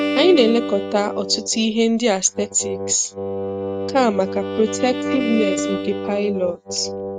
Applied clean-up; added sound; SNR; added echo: neural mask model RNNoise.